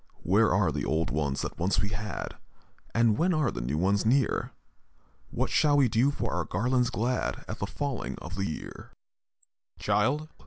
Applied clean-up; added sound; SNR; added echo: none; none; none; none.